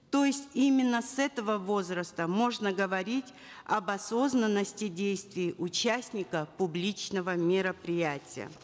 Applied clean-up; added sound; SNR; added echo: none; none; none; none.